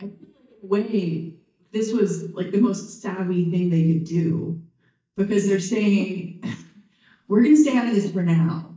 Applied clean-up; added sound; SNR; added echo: neural mask model DeepFilterNet 3.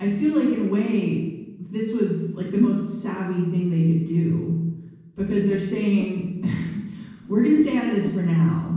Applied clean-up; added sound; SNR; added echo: none; Whoosh, swoosh, swish; 19 dB; reverberation time 1.2 s.